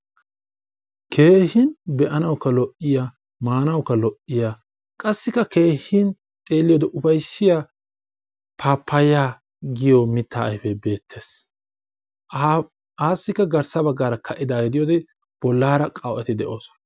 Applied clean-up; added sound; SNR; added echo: none; none; none; none.